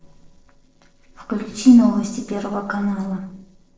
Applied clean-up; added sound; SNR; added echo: neural separator model SepFormer DNS4.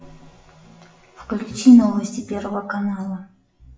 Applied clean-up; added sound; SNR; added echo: classical method WPE with log-MMSE.